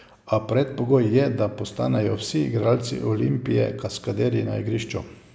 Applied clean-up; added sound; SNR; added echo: none; none; none; none.